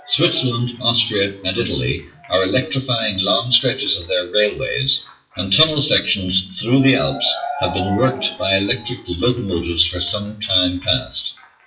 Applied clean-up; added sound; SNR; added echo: classical method WPE with log-MMSE.